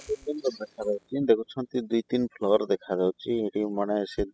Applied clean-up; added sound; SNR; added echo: classical method spectral subtraction.